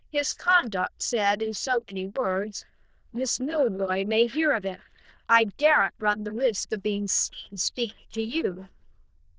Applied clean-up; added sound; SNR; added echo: neural diffusion model UNIVERSE++.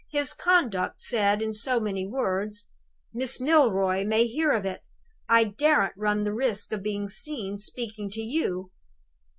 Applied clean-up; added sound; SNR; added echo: none; none; none; none.